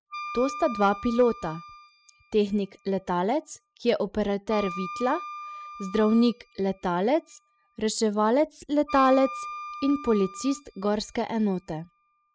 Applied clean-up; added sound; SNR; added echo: classical method spectral subtraction.